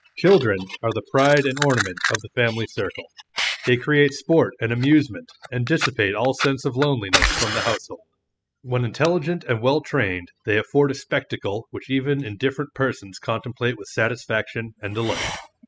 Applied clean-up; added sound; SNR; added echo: classical method spectral subtraction.